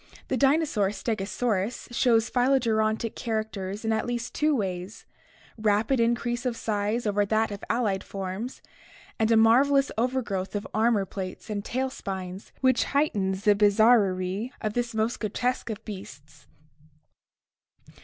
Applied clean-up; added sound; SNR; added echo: none; none; none; none.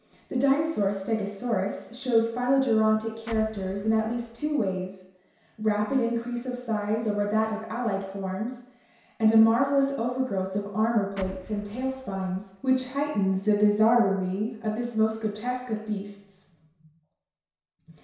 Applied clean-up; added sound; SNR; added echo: none; Explosion; 18 dB; reverberation time 0.7 s.